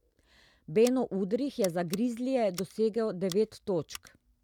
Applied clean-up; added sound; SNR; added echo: none; Scissors; 19 dB; none.